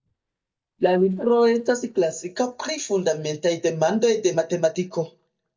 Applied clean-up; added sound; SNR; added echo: neural mask model DeepFilterNet 3.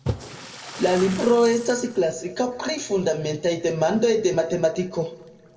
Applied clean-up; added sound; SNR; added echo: none; Splash, splatter; 15 dB; reverberation time 1.4 s.